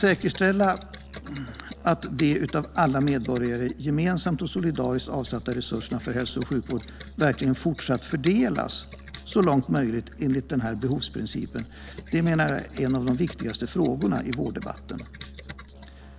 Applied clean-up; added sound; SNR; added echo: none; Musical instrument + Computer keyboard; 14 dB; none.